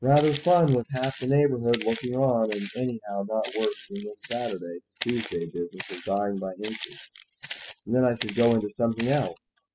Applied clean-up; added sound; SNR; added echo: classical method spectral subtraction.